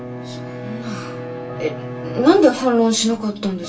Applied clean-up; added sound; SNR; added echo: none; Bowed string instrument; 12 dB; reverberation time 0.2 s.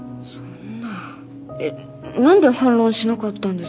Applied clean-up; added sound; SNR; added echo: none; none; none; none.